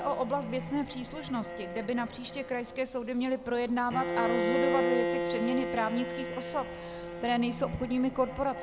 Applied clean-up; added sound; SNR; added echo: none; Bowed string instrument; 3 dB; none.